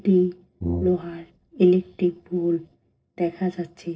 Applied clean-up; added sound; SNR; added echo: neural separator model SepFormer DNS4.